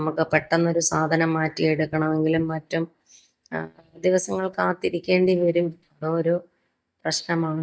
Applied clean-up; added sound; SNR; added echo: neural mask model DeepFilterNet 3.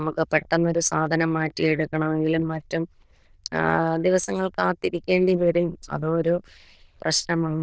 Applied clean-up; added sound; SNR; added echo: neural diffusion model UNIVERSE++.